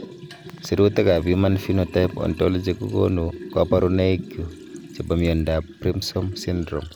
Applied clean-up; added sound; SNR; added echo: none; Liquid; 15 dB; none.